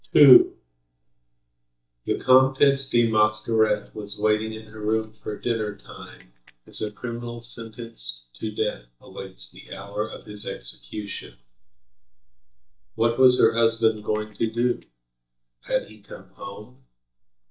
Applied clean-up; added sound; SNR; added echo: neural mask model DeepFilterNet 3.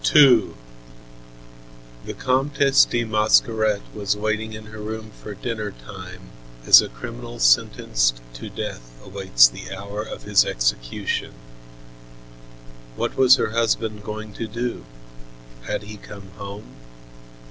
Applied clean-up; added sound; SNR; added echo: none; none; none; none.